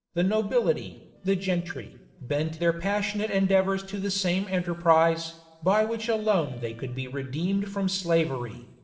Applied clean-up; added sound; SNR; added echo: neural separator model SepFormer DNS4.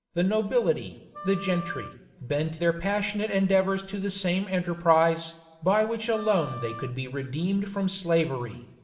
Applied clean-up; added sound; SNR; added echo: none; Wind instrument, woodwind instrument; 15 dB; reverberation time 1.0 s.